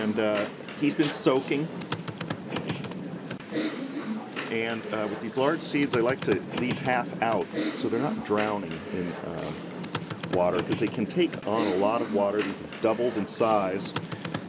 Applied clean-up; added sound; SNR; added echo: none; Computer keyboard; 5 dB; none.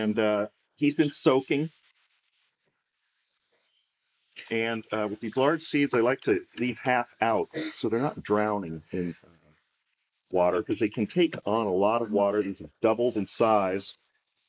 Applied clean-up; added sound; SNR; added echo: neural mask model Resemble Enhance denoiser.